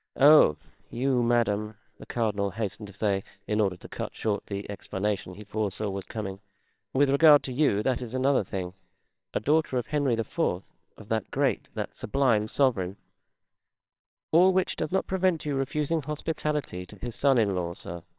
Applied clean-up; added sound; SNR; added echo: neural separator model SepFormer WHAMR!.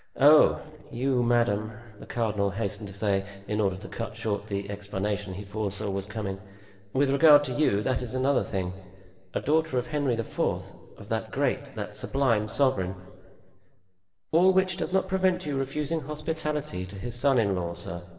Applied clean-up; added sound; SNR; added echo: neural separator model SepFormer DNS4.